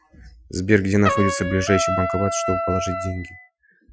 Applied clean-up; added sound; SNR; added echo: classical method Wiener filter.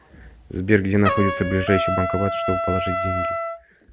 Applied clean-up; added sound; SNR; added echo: none; Trumpet; 3 dB; none.